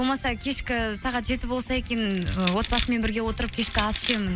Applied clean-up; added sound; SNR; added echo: none; Crushing; 7 dB; none.